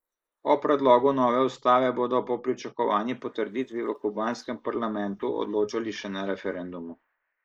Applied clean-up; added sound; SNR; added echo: neural mask model Resemble Enhance denoiser.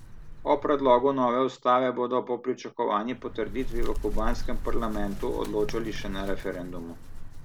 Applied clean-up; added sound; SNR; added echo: none; Bird; 4 dB; none.